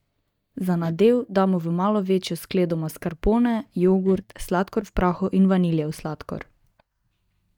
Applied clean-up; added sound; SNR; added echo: neural mask model DeepFilterNet 3.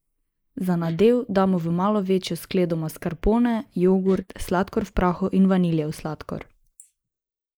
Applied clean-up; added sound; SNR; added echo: neural mask model Resemble Enhance denoiser.